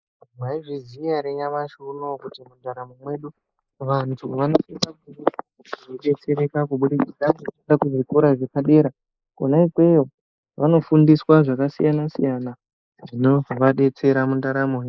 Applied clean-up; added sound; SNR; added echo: neural mask model Resemble Enhance denoiser.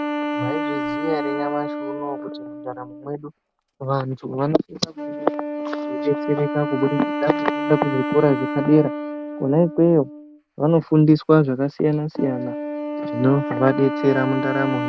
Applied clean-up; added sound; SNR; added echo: none; Wind instrument, woodwind instrument; 6 dB; none.